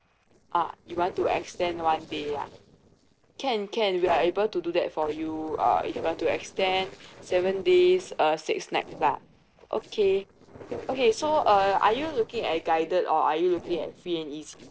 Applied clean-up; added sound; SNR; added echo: neural separator model SepFormer DNS4.